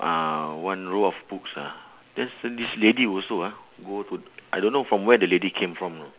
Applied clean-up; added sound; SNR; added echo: none; none; none; none.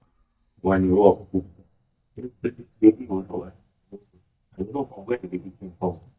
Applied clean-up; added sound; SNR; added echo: neural mask model DeepFilterNet 3.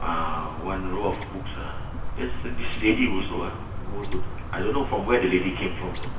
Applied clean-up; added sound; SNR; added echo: none; Chirp, tweet; 0 dB; reverberation time 1.0 s.